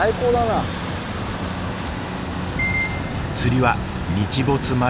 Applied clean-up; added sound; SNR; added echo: none; Truck; 4 dB; none.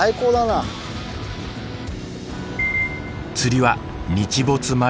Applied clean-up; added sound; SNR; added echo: none; none; none; none.